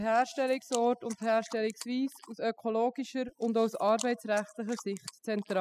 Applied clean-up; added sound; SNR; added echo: classical method spectral subtraction.